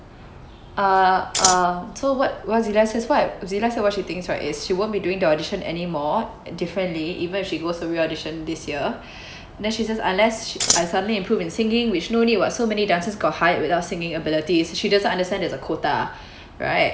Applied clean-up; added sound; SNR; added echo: none; Scissors; -2 dB; none.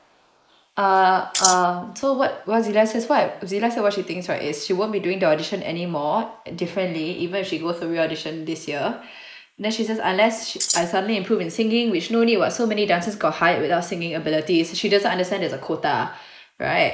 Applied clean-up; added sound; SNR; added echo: neural mask model Resemble Enhance denoiser.